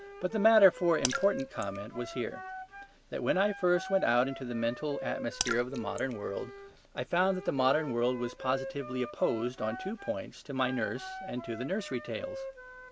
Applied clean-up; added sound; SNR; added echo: none; Wind instrument, woodwind instrument + Raindrop / Splash, splatter; 11 dB; none.